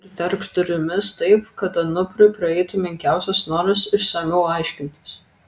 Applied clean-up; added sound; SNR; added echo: none; none; none; none.